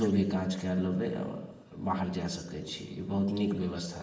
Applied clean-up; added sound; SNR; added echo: none; none; none; reverberation time 0.8 s.